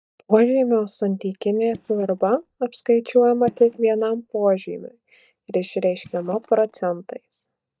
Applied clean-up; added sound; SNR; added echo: neural mask model DeepFilterNet 3.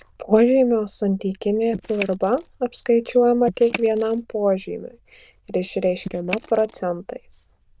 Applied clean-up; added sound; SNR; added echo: neural diffusion model UNIVERSE++.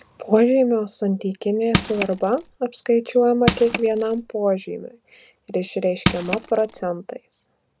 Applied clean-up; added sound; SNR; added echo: none; Crushing; 4 dB; none.